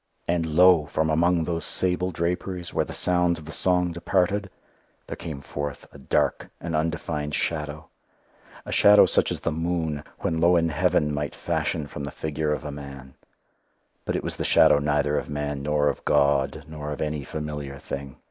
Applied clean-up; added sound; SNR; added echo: none; none; none; none.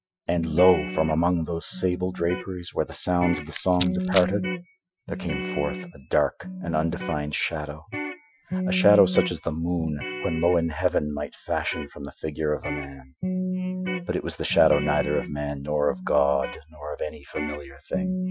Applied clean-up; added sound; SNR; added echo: classical method Wiener filter.